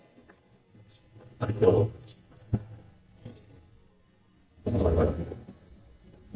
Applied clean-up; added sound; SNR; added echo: neural mask model DeepFilterNet 3.